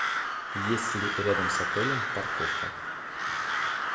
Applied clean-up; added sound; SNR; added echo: none; Crow; -4 dB; reverberation time 0.5 s.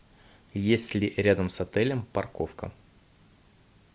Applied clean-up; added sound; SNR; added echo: none; none; none; none.